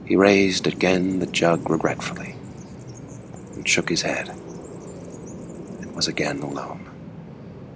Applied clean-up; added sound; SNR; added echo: none; Bird vocalization, bird call, bird song; 12 dB; none.